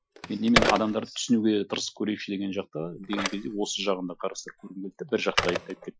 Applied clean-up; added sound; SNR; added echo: classical method Wiener filter.